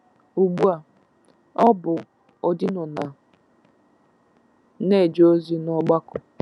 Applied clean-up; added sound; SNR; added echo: none; none; none; none.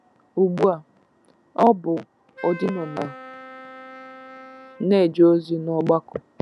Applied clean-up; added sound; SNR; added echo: none; Wind instrument, woodwind instrument; 18 dB; none.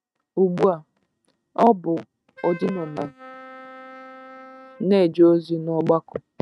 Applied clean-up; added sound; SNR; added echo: neural mask model RNNoise.